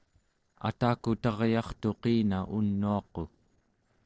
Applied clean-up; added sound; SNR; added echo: neural separator model SepFormer DNS4.